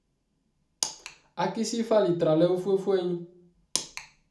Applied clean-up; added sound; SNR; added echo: none; none; none; reverberation time 0.4 s.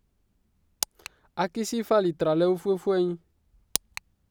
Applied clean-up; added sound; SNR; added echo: none; none; none; none.